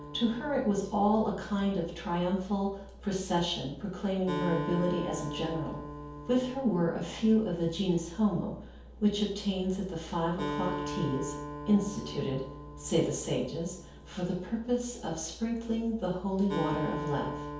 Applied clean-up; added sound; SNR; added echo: none; Acoustic guitar; 11 dB; reverberation time 0.7 s.